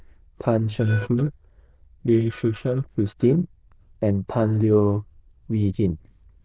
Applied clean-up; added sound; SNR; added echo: neural diffusion model UNIVERSE++.